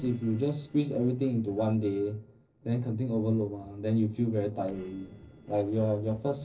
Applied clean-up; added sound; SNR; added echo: neural separator model SepFormer DNS4.